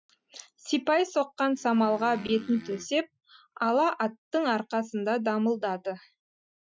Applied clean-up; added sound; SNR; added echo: classical method Wiener filter.